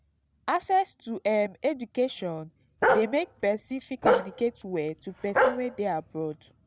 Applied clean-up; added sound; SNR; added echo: none; Bark; -1 dB; none.